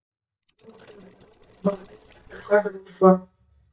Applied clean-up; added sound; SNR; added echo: neural mask model DeepFilterNet 3.